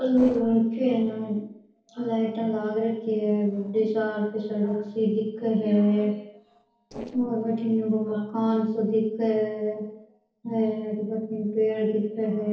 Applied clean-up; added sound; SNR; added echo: neural separator model SepFormer DNS4.